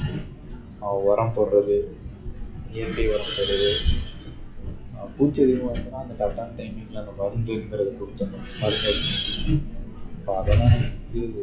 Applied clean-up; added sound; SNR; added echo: classical method WPE with log-MMSE.